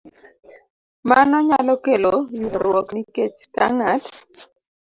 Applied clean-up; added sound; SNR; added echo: neural separator model SepFormer DNS4.